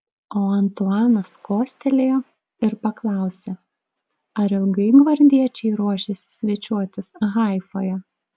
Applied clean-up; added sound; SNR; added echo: none; none; none; none.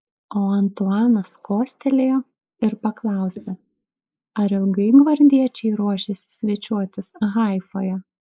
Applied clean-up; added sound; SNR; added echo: neural mask model Resemble Enhance denoiser.